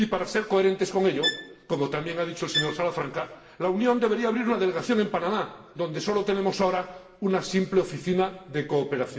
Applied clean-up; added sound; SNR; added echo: none; Bowed string instrument; 7 dB; reverberation time 0.9 s.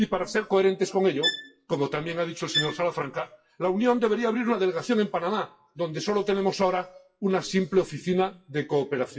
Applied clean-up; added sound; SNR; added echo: classical method WPE with log-MMSE.